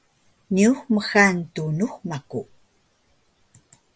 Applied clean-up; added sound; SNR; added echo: none; none; none; none.